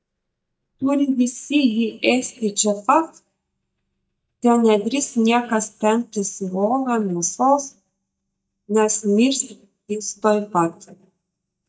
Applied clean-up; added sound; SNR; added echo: neural mask model DeepFilterNet 3.